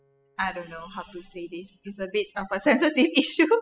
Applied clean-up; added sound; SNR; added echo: classical method spectral subtraction.